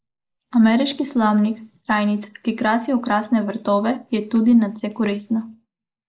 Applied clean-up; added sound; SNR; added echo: neural mask model Resemble Enhance denoiser.